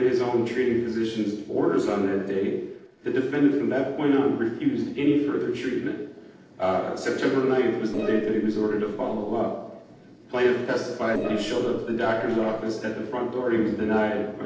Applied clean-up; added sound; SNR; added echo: neural separator model SepFormer DNS4.